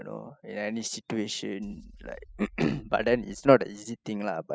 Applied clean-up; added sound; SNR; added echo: classical method spectral subtraction.